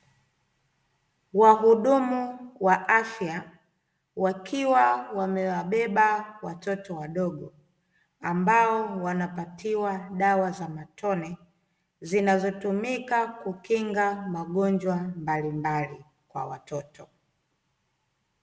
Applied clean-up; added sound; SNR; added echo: none; none; none; none.